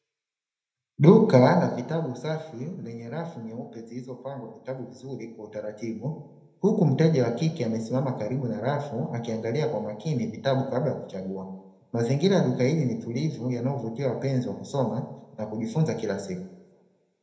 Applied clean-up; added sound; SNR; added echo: none; none; none; reverberation time 0.7 s.